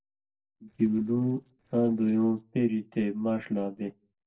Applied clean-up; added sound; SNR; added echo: neural separator model SepFormer DNS4.